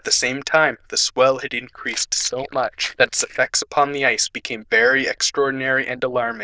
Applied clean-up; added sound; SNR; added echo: neural diffusion model UNIVERSE++.